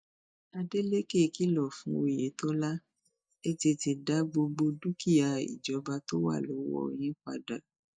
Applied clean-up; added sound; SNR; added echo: neural mask model DeepFilterNet 3.